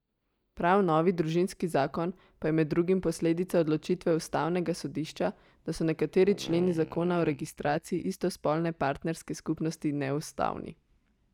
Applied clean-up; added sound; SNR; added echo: neural mask model DeepFilterNet 3.